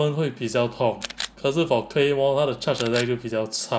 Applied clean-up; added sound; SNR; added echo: none; Camera; 15 dB; none.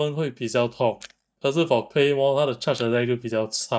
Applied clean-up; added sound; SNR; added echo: neural mask model DeepFilterNet 3.